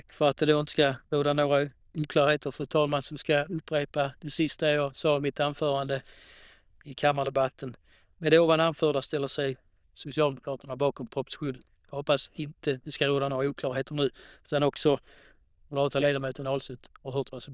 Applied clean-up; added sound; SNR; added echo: neural diffusion model UNIVERSE++.